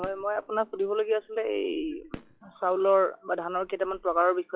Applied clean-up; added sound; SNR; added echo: classical method log-MMSE.